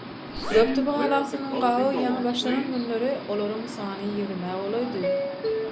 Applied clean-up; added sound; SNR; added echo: none; Zipper (clothing) + Subway, metro, underground; 4 dB; none.